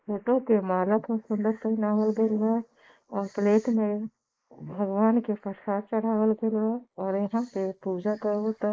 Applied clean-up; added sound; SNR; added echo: neural mask model Resemble Enhance denoiser.